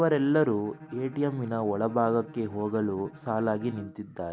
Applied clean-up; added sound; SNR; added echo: none; Bowed string instrument; 19 dB; none.